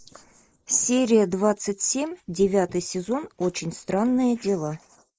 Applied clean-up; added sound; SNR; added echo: neural mask model Resemble Enhance denoiser.